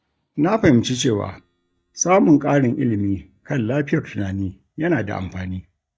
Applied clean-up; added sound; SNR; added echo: neural mask model DeepFilterNet 3.